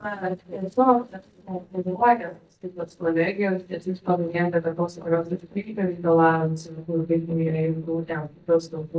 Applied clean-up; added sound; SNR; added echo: neural mask model DeepFilterNet 3.